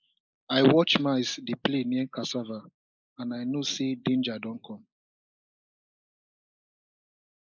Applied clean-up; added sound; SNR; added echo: neural mask model Resemble Enhance denoiser.